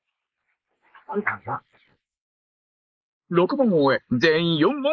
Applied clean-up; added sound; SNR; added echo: neural mask model Resemble Enhance denoiser.